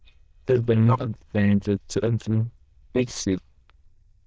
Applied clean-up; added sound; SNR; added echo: neural diffusion model UNIVERSE++.